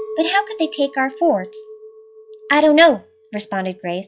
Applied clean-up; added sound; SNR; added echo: classical method log-MMSE.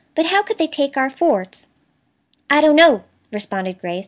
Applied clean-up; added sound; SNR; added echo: none; none; none; none.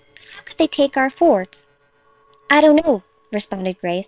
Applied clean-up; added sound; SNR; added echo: neural separator model SepFormer WHAM!.